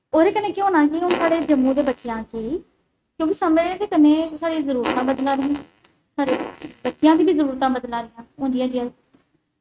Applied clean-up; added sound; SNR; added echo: neural mask model RNNoise.